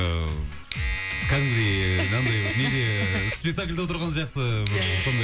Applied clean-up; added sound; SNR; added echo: none; Domestic sounds, home sounds; 6 dB; none.